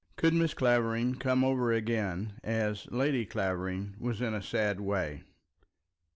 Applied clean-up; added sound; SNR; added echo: none; none; none; none.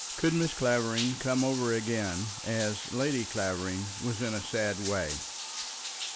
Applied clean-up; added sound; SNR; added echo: none; Bathtub (filling or washing); 7 dB; none.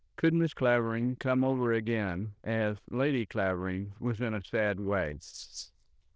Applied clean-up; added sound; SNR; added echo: neural diffusion model UNIVERSE++.